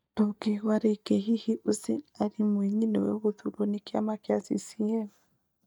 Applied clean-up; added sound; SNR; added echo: neural mask model DeepFilterNet 3.